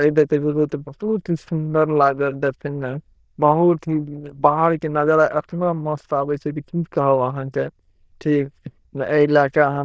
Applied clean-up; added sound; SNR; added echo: neural diffusion model UNIVERSE++.